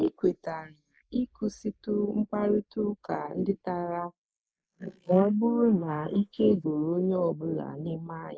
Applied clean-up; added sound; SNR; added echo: neural mask model Resemble Enhance denoiser.